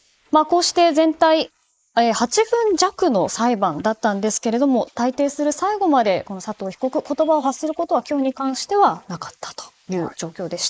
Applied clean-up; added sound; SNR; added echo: neural mask model Resemble Enhance denoiser.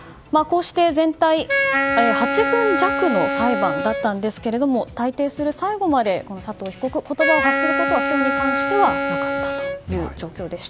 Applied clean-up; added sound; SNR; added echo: none; Wind instrument, woodwind instrument; 1 dB; none.